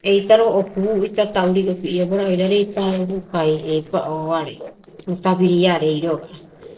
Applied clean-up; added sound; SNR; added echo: neural separator model SepFormer DNS4.